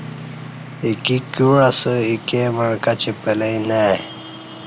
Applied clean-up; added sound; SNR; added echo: none; Guitar + Traffic noise, roadway noise; 15 dB; none.